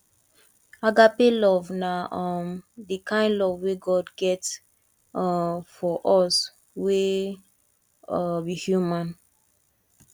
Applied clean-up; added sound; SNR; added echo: none; none; none; none.